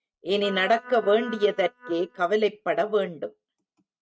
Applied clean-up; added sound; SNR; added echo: neural mask model RNNoise.